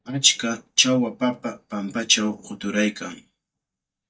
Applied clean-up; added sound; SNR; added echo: neural mask model DeepFilterNet 3.